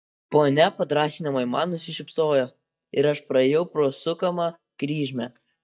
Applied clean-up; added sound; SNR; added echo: neural mask model DeepFilterNet 3.